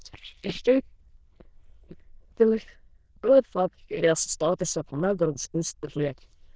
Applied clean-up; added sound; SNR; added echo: neural diffusion model UNIVERSE++.